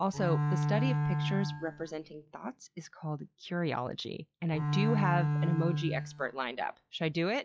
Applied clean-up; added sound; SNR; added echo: classical method log-MMSE.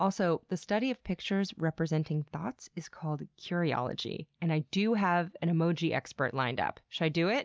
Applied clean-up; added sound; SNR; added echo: none; none; none; none.